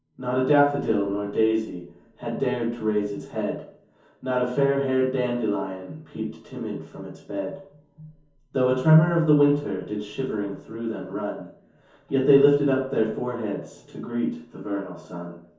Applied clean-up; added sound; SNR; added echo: none; none; none; reverberation time 0.6 s.